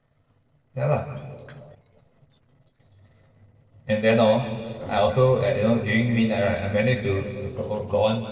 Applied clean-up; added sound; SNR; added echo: neural separator model SepFormer DNS4.